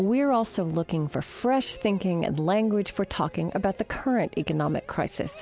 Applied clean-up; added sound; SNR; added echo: none; none; none; none.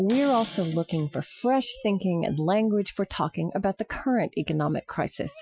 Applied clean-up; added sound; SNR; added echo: classical method Wiener filter.